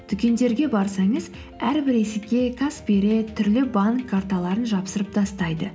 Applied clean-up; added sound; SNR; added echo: none; none; none; none.